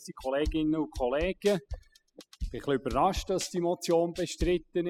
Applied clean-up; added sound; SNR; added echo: classical method spectral subtraction.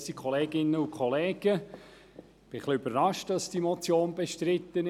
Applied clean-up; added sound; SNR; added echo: none; none; none; none.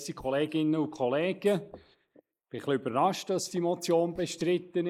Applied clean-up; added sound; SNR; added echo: neural mask model Resemble Enhance denoiser.